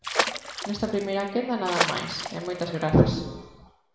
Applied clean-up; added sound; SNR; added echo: none; Water / Splash, splatter; 4 dB; reverberation time 1.0 s.